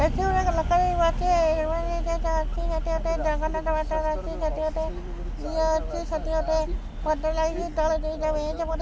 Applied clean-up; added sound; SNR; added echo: none; none; none; none.